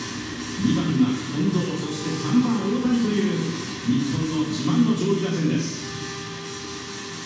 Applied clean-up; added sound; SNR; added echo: none; Wind instrument, woodwind instrument; 20 dB; reverberation time 1.2 s.